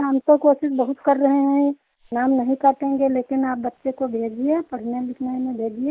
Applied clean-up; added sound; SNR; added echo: neural mask model Resemble Enhance denoiser.